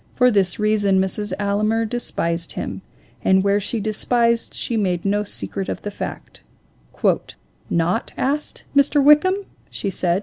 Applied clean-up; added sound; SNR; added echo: none; none; none; none.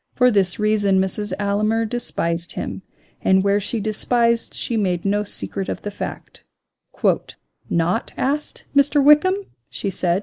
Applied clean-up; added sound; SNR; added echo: neural mask model Resemble Enhance denoiser.